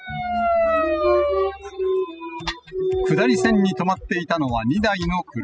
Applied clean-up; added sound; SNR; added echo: classical method spectral subtraction.